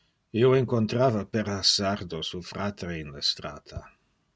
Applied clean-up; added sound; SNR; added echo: none; none; none; none.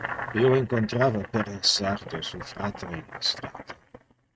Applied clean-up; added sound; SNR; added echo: neural mask model RNNoise.